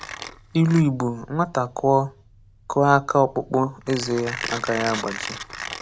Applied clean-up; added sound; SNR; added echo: none; Mechanisms; 13 dB; none.